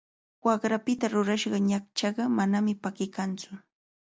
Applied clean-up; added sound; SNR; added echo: none; none; none; none.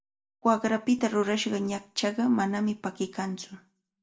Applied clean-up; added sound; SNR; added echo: none; none; none; reverberation time 0.3 s.